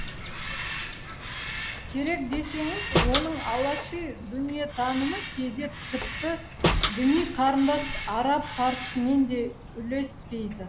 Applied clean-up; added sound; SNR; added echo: none; Slam + Bird vocalization, bird call, bird song; 4 dB; none.